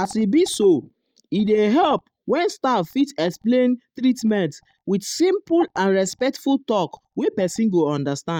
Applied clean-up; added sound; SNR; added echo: neural mask model DeepFilterNet 3.